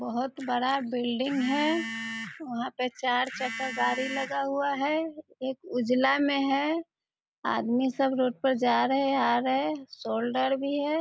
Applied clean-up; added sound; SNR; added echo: none; none; none; none.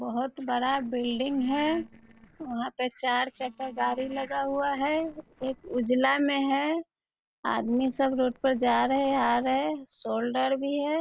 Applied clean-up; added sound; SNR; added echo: neural separator model SepFormer DNS4.